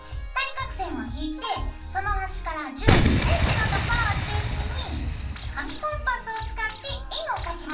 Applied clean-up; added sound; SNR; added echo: none; Boom; -2 dB; reverberation time 0.4 s.